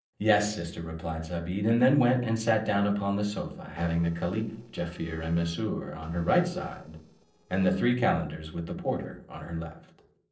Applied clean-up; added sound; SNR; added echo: neural separator model SepFormer DNS4.